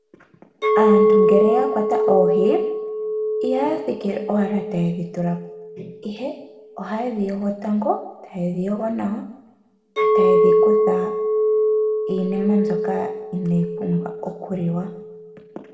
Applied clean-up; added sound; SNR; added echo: none; Chink, clink; -3 dB; reverberation time 0.8 s.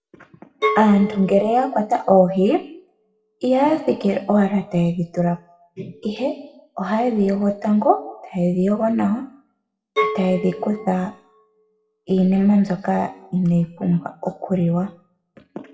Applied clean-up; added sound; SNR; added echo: classical method WPE with log-MMSE.